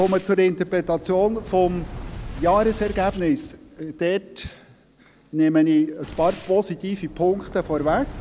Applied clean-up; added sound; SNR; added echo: none; Boom; 15 dB; none.